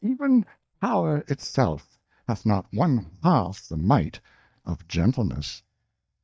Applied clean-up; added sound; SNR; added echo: neural mask model DeepFilterNet 3.